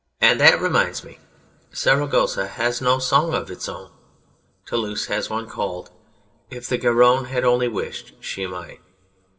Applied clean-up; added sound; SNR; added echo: none; none; none; reverberation time 0.2 s.